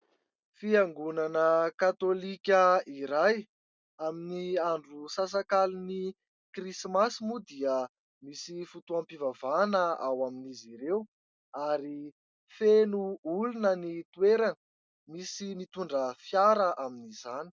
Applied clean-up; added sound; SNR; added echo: none; none; none; none.